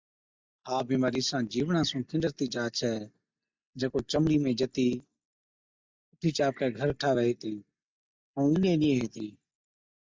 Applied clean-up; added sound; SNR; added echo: neural mask model DeepFilterNet 3.